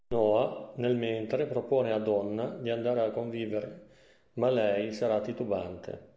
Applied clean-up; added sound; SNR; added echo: none; none; none; none.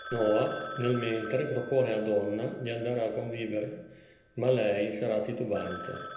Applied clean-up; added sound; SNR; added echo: none; Telephone; 14 dB; reverberation time 0.7 s.